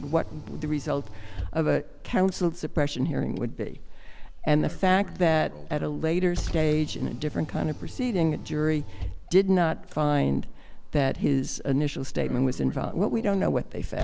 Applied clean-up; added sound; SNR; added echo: none; Car; 8 dB; none.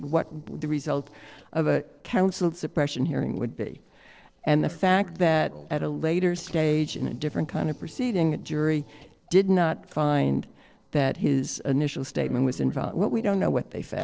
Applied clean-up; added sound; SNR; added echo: neural separator model SepFormer DNS4.